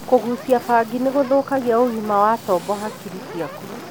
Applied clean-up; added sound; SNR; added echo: none; Fire; 15 dB; none.